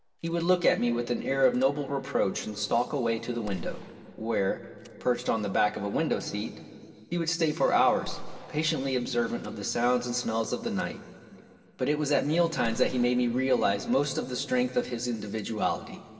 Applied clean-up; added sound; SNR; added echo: none; Gunshot, gunfire; 17 dB; reverberation time 2.4 s.